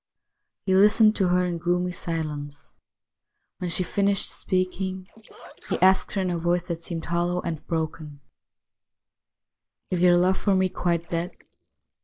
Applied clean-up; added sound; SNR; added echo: neural mask model Resemble Enhance denoiser.